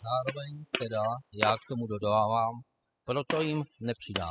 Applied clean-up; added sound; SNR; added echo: classical method spectral subtraction.